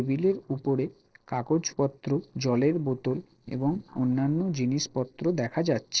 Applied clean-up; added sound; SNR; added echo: neural separator model SepFormer DNS4.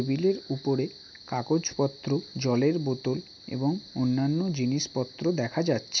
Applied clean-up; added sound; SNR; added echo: none; none; none; none.